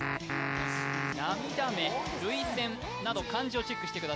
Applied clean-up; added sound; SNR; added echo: none; none; none; none.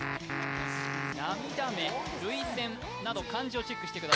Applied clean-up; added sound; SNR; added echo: none; Fire; 4 dB; none.